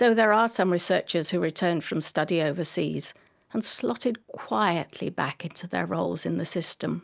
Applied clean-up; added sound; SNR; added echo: none; none; none; none.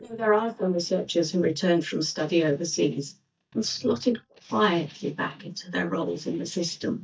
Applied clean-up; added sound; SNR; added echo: neural mask model DeepFilterNet 3.